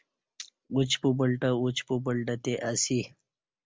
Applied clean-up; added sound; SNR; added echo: none; none; none; none.